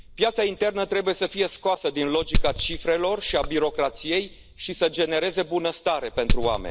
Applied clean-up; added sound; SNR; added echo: none; Glass; 4 dB; none.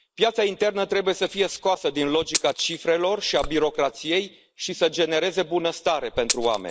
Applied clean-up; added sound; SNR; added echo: neural mask model Resemble Enhance denoiser.